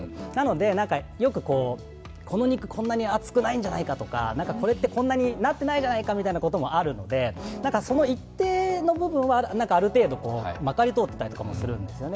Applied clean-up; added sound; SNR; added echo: none; none; none; none.